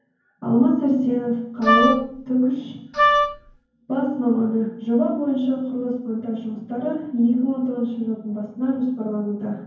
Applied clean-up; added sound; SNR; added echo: none; Wind instrument, woodwind instrument; -3 dB; reverberation time 0.9 s.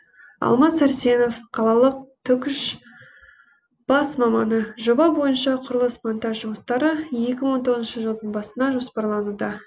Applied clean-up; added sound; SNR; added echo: none; none; none; none.